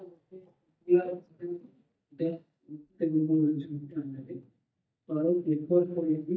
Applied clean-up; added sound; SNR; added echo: neural mask model DeepFilterNet 3.